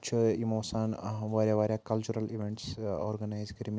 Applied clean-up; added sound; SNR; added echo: none; none; none; none.